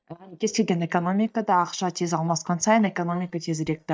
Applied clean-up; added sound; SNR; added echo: neural mask model DeepFilterNet 3.